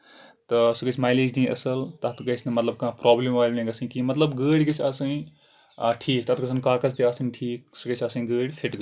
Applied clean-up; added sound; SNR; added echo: none; none; none; none.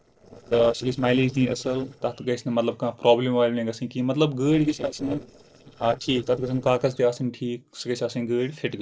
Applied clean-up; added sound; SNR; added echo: neural separator model SepFormer DNS4.